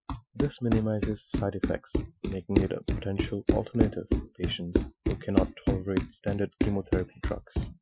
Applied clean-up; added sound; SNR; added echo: classical method Wiener filter.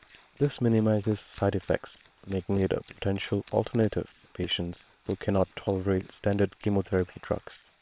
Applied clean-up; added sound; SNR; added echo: neural separator model SepFormer WHAM!.